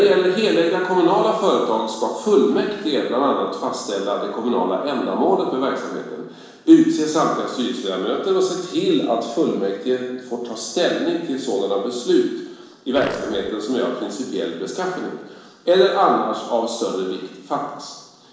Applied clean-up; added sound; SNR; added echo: neural separator model SepFormer DNS4.